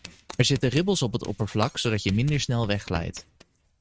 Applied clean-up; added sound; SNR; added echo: neural mask model RNNoise.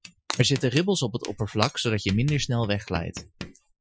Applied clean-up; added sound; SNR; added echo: classical method Wiener filter.